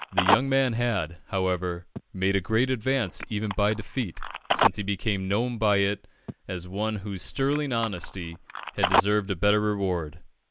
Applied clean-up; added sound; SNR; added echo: none; Telephone; 5 dB; none.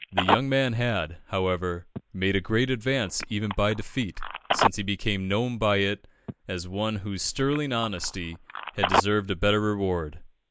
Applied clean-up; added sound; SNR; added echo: neural mask model Resemble Enhance denoiser.